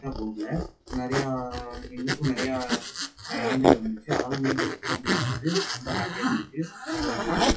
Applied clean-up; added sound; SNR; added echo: classical method WPE with log-MMSE.